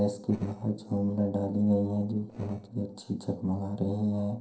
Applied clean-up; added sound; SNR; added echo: neural separator model SepFormer DNS4.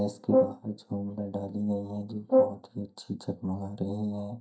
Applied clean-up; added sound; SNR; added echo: neural mask model DeepFilterNet 3.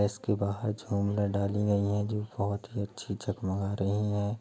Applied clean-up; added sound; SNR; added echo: none; none; none; none.